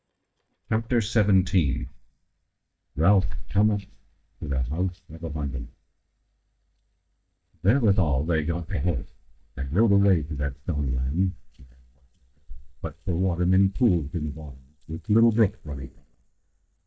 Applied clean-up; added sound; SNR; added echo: neural mask model DeepFilterNet 3.